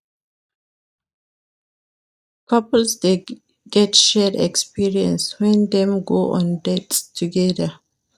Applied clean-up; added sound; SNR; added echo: neural mask model DeepFilterNet 3.